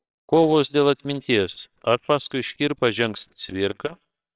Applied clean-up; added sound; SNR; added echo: neural separator model SepFormer WHAMR!.